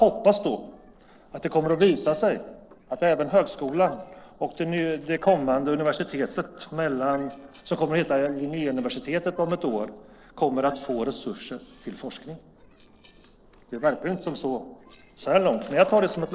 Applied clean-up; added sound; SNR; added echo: neural separator model SepFormer DNS4.